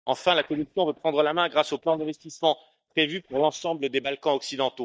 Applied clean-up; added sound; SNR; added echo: neural mask model DeepFilterNet 3.